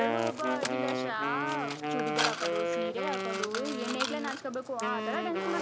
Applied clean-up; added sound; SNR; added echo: none; Wind instrument, woodwind instrument + Mechanisms; -3 dB; none.